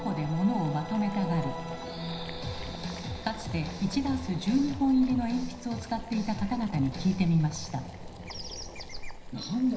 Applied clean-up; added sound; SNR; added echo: none; Boiling; 11 dB; reverberation time 0.9 s.